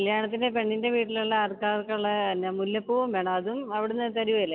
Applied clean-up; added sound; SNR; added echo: none; none; none; none.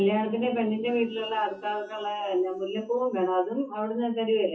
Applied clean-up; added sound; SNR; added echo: classical method WPE with log-MMSE.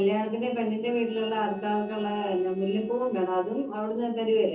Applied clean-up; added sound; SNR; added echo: neural separator model SepFormer DNS4.